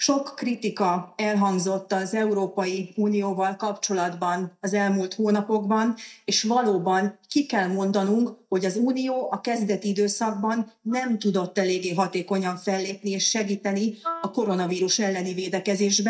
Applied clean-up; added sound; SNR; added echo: neural mask model DeepFilterNet 3.